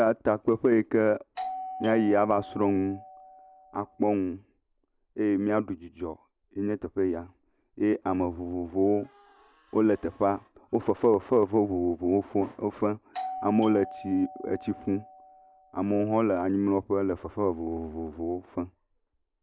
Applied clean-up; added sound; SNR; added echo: none; Doorbell; 13 dB; none.